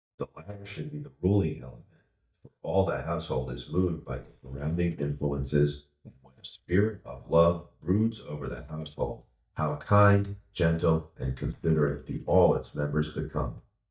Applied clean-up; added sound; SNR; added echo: neural mask model DeepFilterNet 3.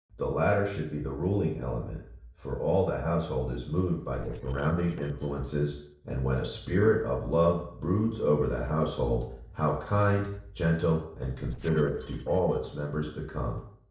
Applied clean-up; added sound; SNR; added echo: neural separator model SepFormer DNS4.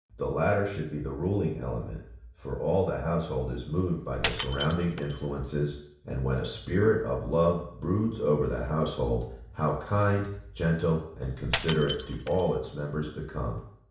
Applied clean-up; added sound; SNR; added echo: none; Shatter; 10 dB; reverberation time 0.6 s.